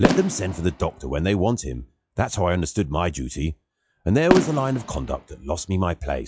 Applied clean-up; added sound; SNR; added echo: classical method log-MMSE.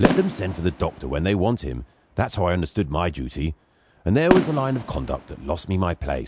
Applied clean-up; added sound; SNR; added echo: none; Fireworks; 6 dB; none.